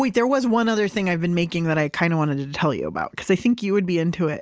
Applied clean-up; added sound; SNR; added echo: none; none; none; none.